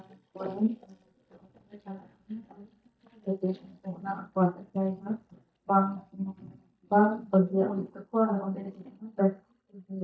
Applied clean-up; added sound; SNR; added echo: neural mask model DeepFilterNet 3.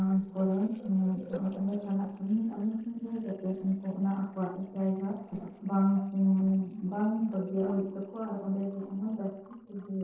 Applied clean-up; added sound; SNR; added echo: neural separator model SepFormer DNS4.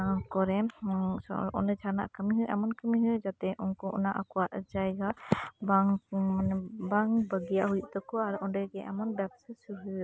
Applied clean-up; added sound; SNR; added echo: none; none; none; none.